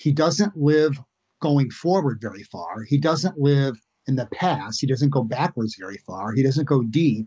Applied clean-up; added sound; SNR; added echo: none; none; none; none.